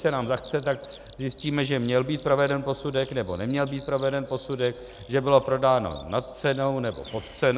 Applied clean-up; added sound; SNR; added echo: none; Bird vocalization, bird call, bird song; 19 dB; none.